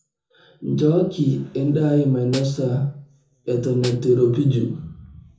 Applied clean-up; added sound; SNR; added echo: none; Snare drum; 17 dB; reverberation time 0.6 s.